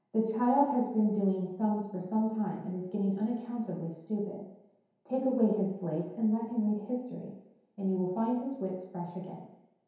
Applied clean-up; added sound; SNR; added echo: none; none; none; reverberation time 1.0 s.